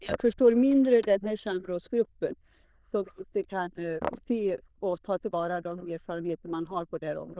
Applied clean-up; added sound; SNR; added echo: neural diffusion model UNIVERSE++.